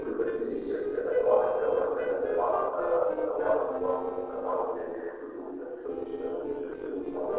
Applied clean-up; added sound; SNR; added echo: neural separator model SepFormer DNS4.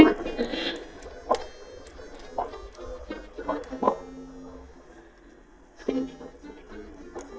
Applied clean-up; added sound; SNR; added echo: neural mask model DeepFilterNet 3.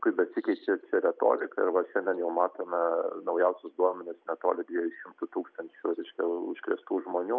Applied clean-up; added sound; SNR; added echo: none; none; none; none.